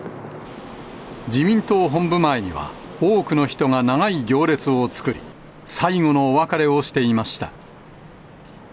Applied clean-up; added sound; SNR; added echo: none; none; none; none.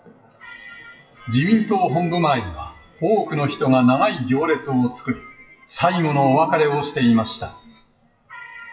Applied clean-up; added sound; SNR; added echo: classical method WPE with log-MMSE.